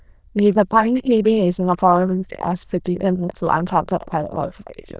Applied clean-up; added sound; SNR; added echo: neural diffusion model UNIVERSE++.